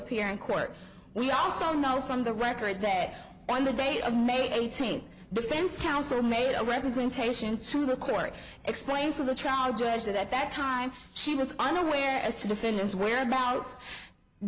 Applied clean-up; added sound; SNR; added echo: none; none; none; none.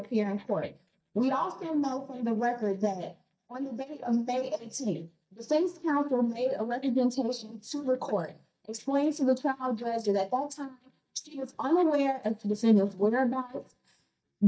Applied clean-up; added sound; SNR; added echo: neural mask model DeepFilterNet 3.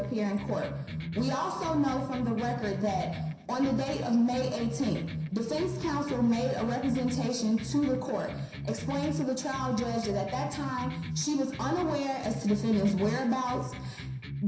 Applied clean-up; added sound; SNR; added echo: none; Electric guitar; 8 dB; reverberation time 0.7 s.